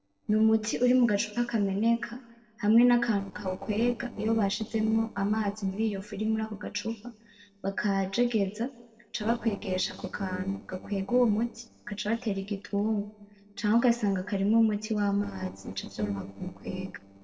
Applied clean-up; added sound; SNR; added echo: neural separator model SepFormer DNS4.